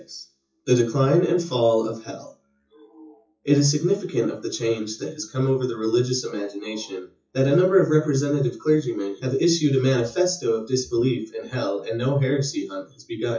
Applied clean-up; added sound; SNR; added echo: classical method WPE with log-MMSE.